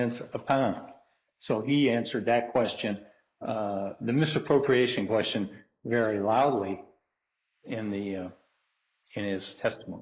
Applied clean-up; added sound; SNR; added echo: neural mask model Resemble Enhance denoiser.